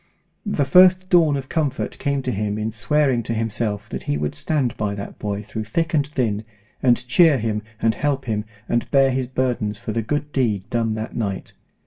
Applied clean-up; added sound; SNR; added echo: none; none; none; reverberation time 0.2 s.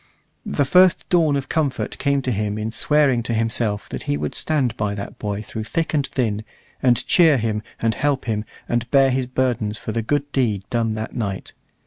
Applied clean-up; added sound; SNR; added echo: none; none; none; none.